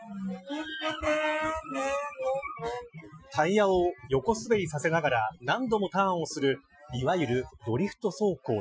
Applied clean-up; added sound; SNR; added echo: classical method Wiener filter.